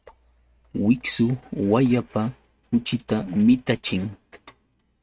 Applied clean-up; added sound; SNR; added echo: neural mask model RNNoise.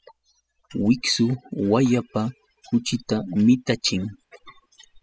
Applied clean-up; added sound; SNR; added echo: classical method spectral subtraction.